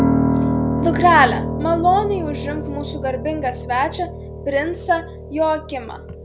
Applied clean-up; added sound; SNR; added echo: none; Piano; 2 dB; none.